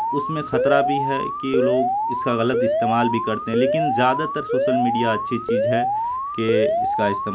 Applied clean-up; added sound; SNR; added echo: none; Alarm; -1 dB; none.